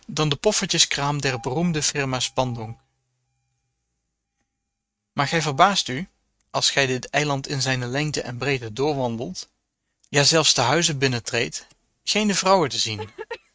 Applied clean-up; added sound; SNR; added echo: neural mask model RNNoise.